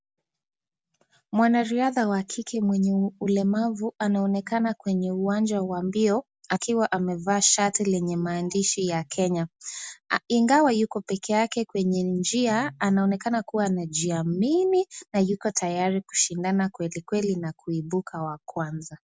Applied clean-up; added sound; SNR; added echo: none; none; none; none.